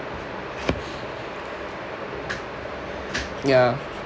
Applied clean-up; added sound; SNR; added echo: none; none; none; none.